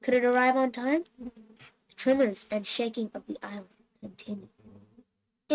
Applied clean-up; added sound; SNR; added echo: neural mask model RNNoise.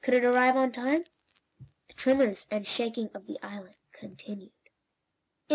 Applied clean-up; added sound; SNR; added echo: none; none; none; none.